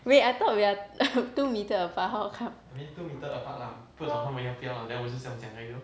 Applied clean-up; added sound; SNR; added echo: none; Brass instrument; 8 dB; none.